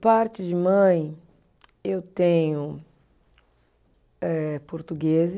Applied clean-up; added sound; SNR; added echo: none; none; none; none.